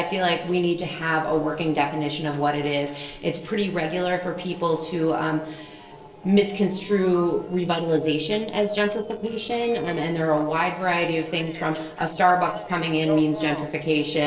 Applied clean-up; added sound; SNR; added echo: neural separator model SepFormer DNS4.